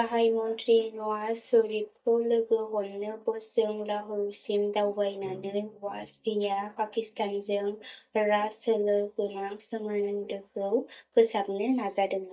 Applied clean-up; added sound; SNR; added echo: neural mask model DeepFilterNet 3.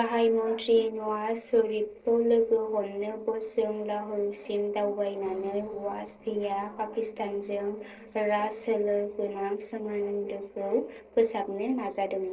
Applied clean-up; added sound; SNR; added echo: neural separator model SepFormer DNS4.